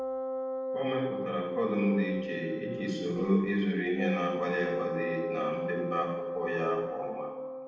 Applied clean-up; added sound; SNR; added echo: none; Wind instrument, woodwind instrument; 4 dB; reverberation time 1.1 s.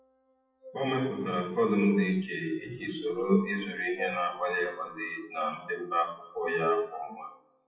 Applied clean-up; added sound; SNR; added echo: classical method WPE with log-MMSE.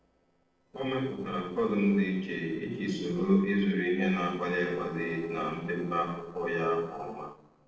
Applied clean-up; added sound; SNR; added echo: neural separator model SepFormer DNS4.